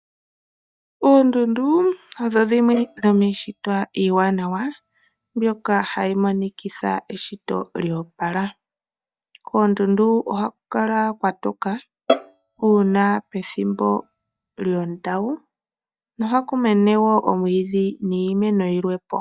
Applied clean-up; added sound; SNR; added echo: neural mask model DeepFilterNet 3.